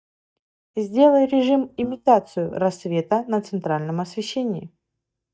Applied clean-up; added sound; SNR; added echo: neural mask model DeepFilterNet 3.